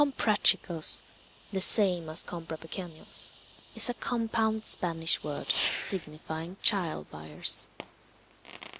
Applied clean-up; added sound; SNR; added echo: none; Fireworks; 14 dB; none.